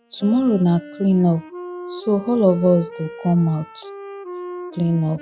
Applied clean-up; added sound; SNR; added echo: classical method log-MMSE.